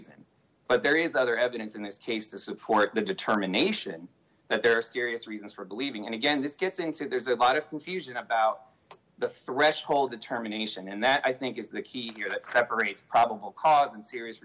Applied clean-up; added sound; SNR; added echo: none; none; none; none.